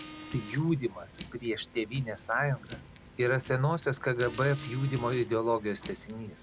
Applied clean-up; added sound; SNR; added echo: none; Car; 15 dB; none.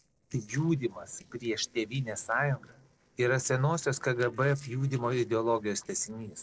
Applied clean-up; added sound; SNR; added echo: neural separator model SepFormer DNS4.